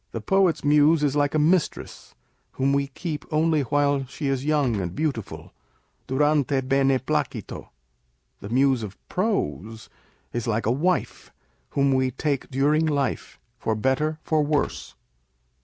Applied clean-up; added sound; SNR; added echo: none; Gunshot, gunfire; 15 dB; none.